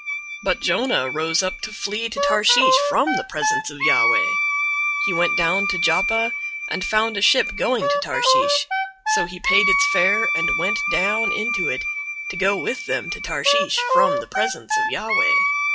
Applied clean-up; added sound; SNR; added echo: classical method log-MMSE.